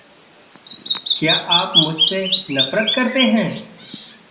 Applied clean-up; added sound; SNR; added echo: none; Bird vocalization, bird call, bird song; -1 dB; reverberation time 0.8 s.